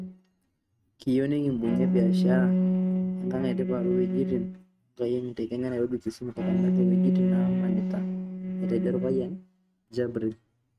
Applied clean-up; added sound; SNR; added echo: neural mask model RNNoise.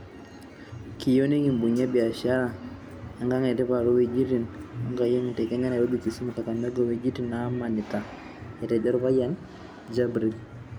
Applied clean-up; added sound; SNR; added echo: none; none; none; none.